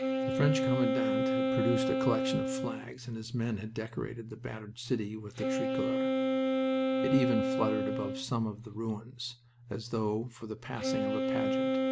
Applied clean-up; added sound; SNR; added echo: none; Wind instrument, woodwind instrument; -2 dB; none.